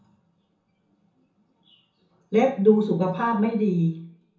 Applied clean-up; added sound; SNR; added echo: none; none; none; reverberation time 0.6 s.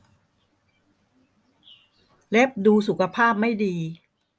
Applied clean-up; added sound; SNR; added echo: none; none; none; none.